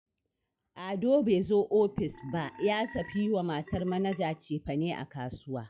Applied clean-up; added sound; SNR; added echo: classical method log-MMSE.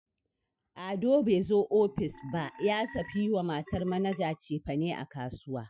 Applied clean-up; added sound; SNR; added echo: classical method Wiener filter.